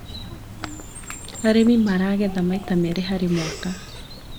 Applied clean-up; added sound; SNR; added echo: none; Bird vocalization, bird call, bird song; 13 dB; none.